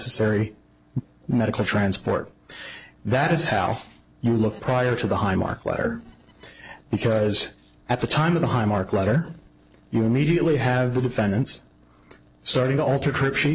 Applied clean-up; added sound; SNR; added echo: neural separator model SepFormer DNS4.